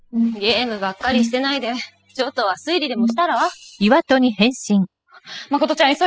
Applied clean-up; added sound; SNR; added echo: classical method spectral subtraction.